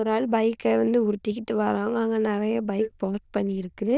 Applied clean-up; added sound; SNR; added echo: neural diffusion model UNIVERSE++.